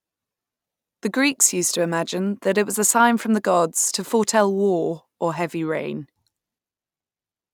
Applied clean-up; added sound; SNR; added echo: none; none; none; none.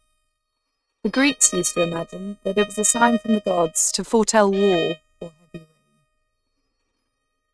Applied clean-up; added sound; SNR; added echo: neural mask model RNNoise.